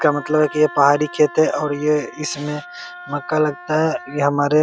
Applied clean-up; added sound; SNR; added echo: none; Wind instrument, woodwind instrument; 18 dB; none.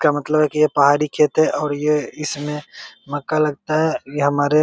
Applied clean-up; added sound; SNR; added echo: none; none; none; none.